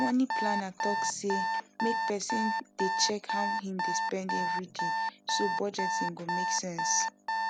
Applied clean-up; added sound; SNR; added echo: none; Alarm; -2 dB; none.